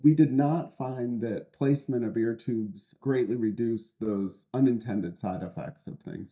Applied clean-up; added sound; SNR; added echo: neural mask model DeepFilterNet 3.